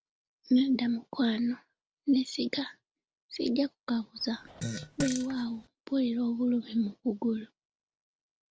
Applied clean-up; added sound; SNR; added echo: none; Fart; 8 dB; none.